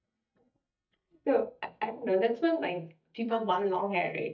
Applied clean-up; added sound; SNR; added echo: neural mask model DeepFilterNet 3.